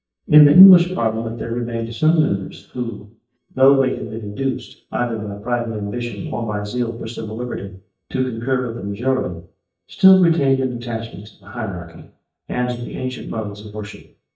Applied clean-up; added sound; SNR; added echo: neural mask model DeepFilterNet 3.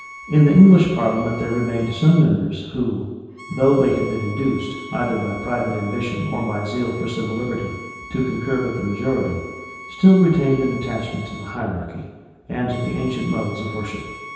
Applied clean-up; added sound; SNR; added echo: none; Bowed string instrument; 17 dB; reverberation time 1.2 s.